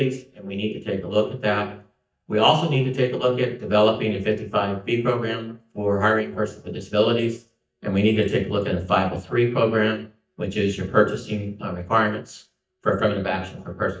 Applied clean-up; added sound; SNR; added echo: neural mask model DeepFilterNet 3.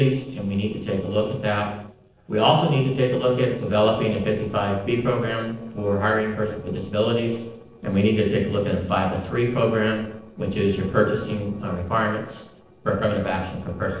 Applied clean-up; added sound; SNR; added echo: neural separator model SepFormer DNS4.